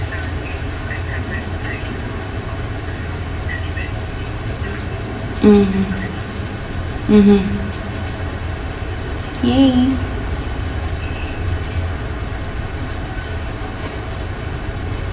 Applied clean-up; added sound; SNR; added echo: none; none; none; reverberation time 1.4 s.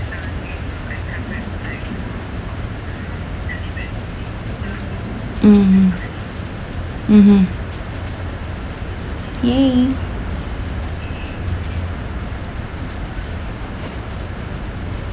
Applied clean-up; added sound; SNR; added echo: none; none; none; none.